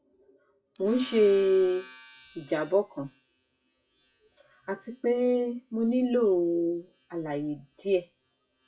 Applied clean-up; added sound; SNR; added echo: classical method WPE with log-MMSE.